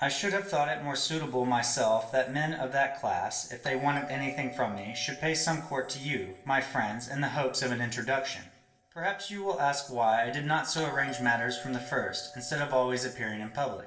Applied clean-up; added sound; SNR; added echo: neural separator model SepFormer DNS4.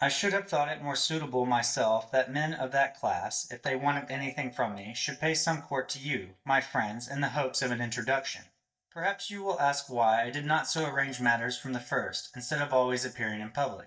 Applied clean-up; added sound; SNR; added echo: neural mask model DeepFilterNet 3.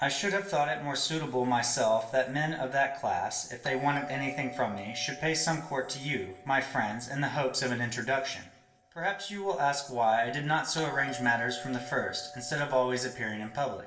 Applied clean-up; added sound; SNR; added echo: none; Doorbell; 17 dB; reverberation time 0.9 s.